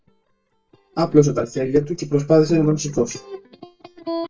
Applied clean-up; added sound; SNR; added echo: neural mask model DeepFilterNet 3.